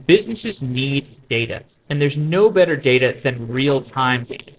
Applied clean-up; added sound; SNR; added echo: neural separator model SepFormer DNS4.